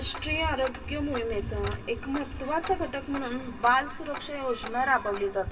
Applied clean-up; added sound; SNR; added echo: none; Tick-tock; 11 dB; reverberation time 1.1 s.